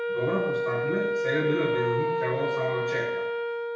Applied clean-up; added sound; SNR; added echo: none; Wind instrument, woodwind instrument; -3 dB; reverberation time 0.8 s.